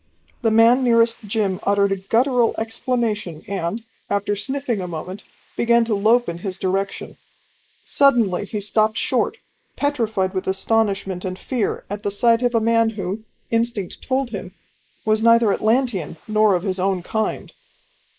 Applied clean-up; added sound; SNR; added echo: neural mask model Resemble Enhance denoiser.